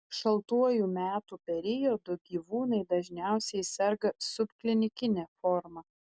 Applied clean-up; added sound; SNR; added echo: none; none; none; none.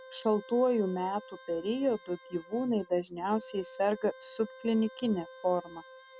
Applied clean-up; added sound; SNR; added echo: none; Wind instrument, woodwind instrument; 19 dB; none.